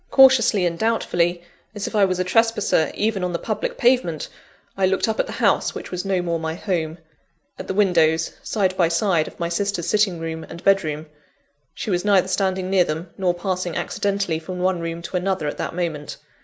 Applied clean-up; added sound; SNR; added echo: none; none; none; none.